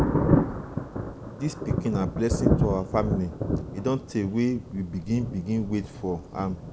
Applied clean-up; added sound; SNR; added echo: none; Thunder; -1 dB; none.